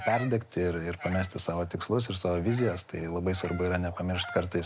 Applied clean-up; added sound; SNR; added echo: none; Bird vocalization, bird call, bird song; 15 dB; none.